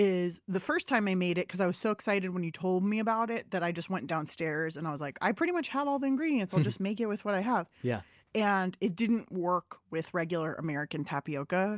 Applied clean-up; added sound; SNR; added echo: none; none; none; none.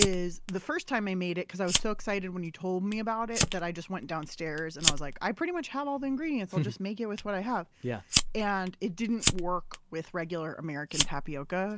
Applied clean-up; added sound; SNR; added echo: none; Fire; 2 dB; none.